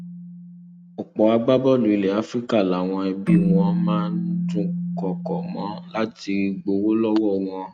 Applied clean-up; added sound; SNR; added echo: neural mask model RNNoise.